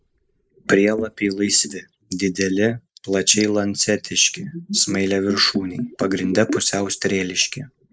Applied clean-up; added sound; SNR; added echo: neural mask model Resemble Enhance denoiser.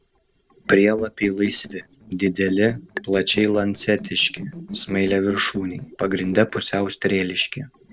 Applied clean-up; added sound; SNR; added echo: neural separator model SepFormer DNS4.